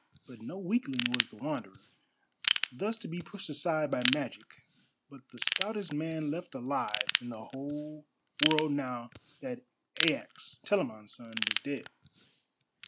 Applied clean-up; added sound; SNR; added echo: none; Ratchet, pawl / Tools; -2 dB; none.